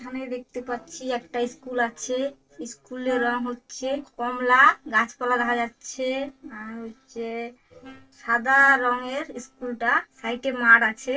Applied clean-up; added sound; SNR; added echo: neural separator model SepFormer DNS4.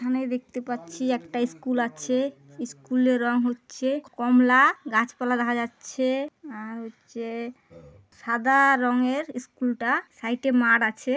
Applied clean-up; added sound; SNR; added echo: none; none; none; none.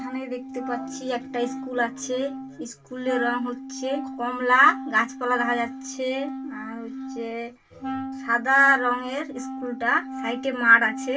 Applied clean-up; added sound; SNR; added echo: none; Wind instrument, woodwind instrument; 9 dB; reverberation time 0.2 s.